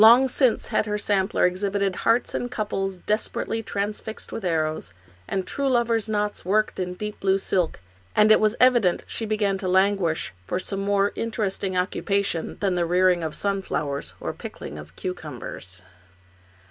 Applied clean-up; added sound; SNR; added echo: none; none; none; none.